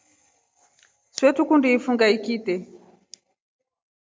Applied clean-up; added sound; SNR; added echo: none; none; none; none.